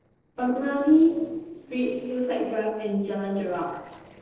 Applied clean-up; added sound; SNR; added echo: neural separator model SepFormer DNS4.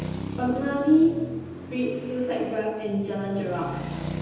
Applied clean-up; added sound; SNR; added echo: none; Traffic noise, roadway noise; 9 dB; reverberation time 1.1 s.